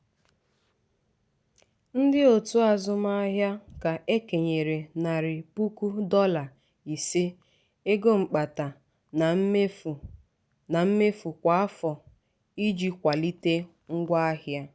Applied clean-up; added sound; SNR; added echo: none; none; none; none.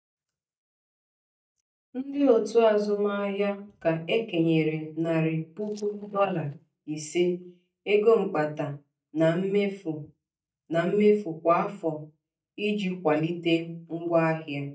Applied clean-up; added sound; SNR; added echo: neural mask model DeepFilterNet 3.